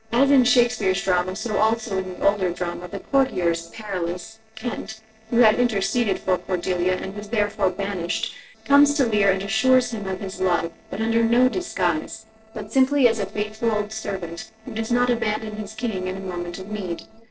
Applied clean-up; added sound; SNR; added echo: neural separator model SepFormer DNS4.